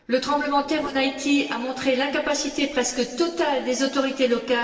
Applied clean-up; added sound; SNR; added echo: neural separator model SepFormer DNS4.